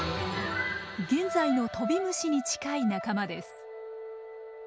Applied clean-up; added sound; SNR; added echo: none; none; none; none.